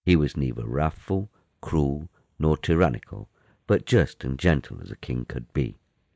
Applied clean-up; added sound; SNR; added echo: none; none; none; none.